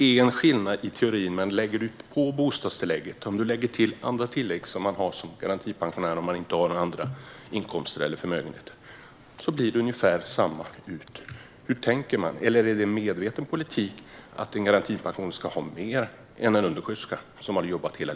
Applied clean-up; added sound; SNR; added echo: none; none; none; none.